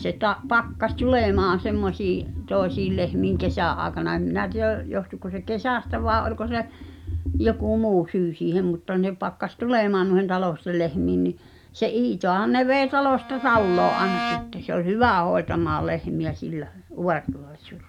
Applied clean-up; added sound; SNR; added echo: none; Bowed string instrument; 10 dB; none.